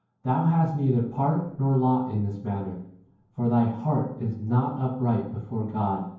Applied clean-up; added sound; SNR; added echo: none; none; none; reverberation time 0.9 s.